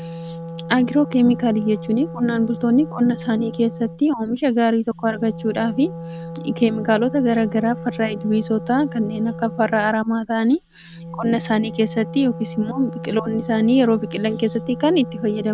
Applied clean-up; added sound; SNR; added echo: none; Wind instrument, woodwind instrument; 12 dB; none.